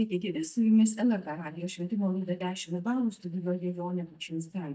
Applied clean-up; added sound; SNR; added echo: neural mask model DeepFilterNet 3.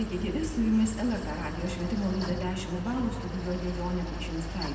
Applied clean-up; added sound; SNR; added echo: none; Mechanical fan; 6 dB; reverberation time 2.1 s.